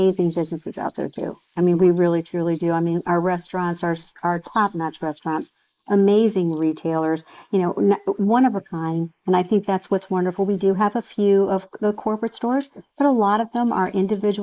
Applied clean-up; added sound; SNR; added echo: neural mask model Resemble Enhance denoiser.